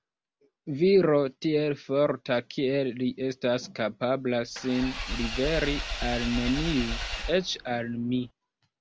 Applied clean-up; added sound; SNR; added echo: none; Engine / Vehicle; 6 dB; none.